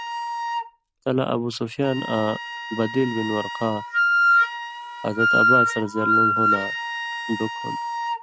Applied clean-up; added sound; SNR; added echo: none; Wind instrument, woodwind instrument; -3 dB; none.